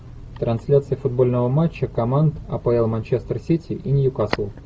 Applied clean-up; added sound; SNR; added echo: none; none; none; none.